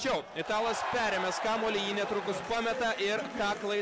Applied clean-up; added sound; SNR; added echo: none; none; none; none.